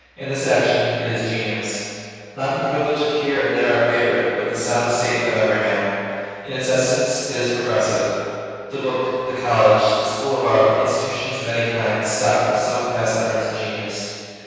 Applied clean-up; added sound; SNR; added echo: none; none; none; reverberation time 2.2 s.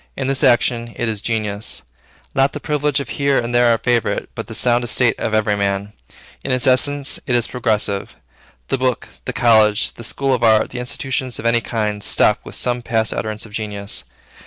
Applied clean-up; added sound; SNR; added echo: none; none; none; none.